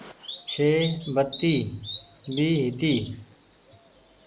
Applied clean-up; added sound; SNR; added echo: none; Bird vocalization, bird call, bird song; 10 dB; none.